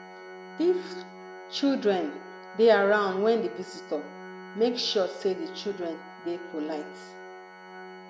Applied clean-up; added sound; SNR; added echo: none; Organ; 15 dB; none.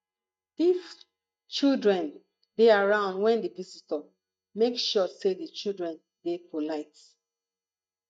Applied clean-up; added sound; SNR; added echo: neural mask model DeepFilterNet 3.